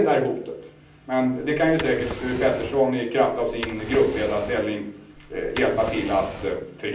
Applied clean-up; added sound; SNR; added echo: none; Drawer open or close; 12 dB; reverberation time 0.6 s.